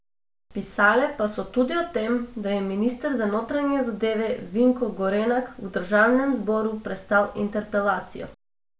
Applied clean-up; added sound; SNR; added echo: none; none; none; none.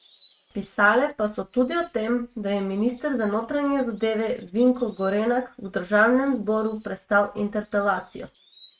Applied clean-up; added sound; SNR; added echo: neural mask model RNNoise.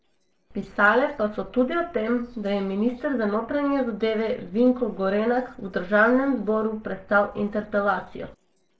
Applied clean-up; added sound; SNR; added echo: neural separator model SepFormer DNS4.